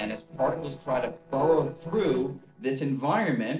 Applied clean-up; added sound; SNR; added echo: neural separator model SepFormer DNS4.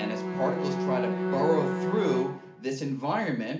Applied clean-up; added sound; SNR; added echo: none; Bowed string instrument; 2 dB; reverberation time 0.4 s.